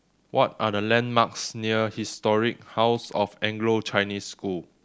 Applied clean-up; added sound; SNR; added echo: none; none; none; none.